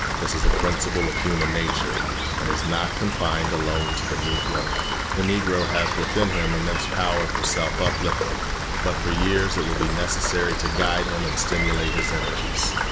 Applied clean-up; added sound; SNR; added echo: none; Rain; -2 dB; none.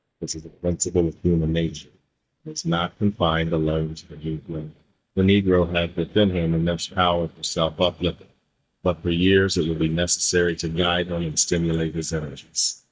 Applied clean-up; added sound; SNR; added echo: neural mask model DeepFilterNet 3.